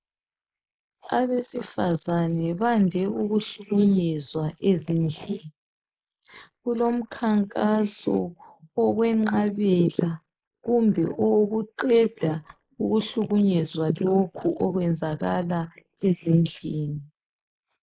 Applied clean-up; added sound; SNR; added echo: neural mask model Resemble Enhance denoiser.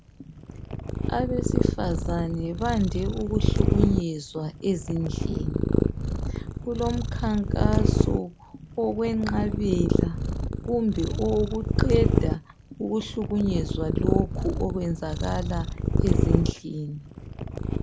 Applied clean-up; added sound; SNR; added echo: none; Purr; -3 dB; none.